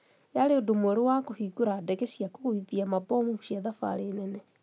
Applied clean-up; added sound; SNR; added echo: none; none; none; none.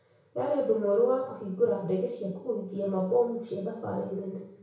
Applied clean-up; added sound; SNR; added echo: none; none; none; reverberation time 0.6 s.